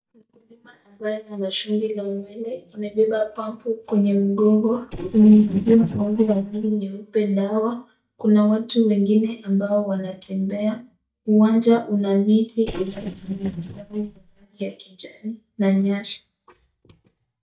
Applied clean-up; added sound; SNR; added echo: neural mask model DeepFilterNet 3.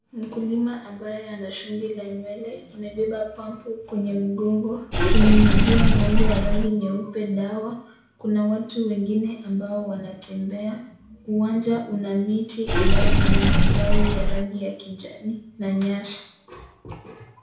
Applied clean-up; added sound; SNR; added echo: none; Sink (filling or washing) / Water; -3 dB; reverberation time 0.6 s.